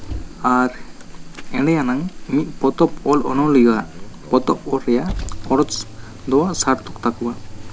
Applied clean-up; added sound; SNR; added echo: none; Car; 10 dB; none.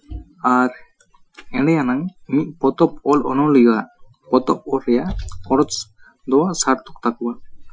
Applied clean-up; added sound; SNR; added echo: classical method Wiener filter.